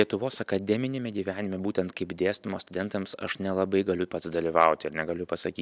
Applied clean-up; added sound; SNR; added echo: none; none; none; none.